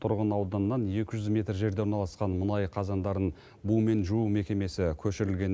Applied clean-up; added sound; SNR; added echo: none; none; none; none.